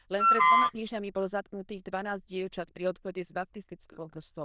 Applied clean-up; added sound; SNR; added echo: neural diffusion model UNIVERSE++.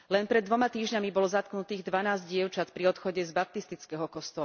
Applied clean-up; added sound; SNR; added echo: none; none; none; none.